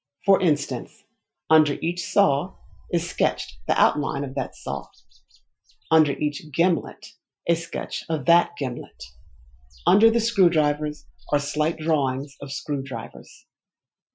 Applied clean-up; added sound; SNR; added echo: classical method Wiener filter.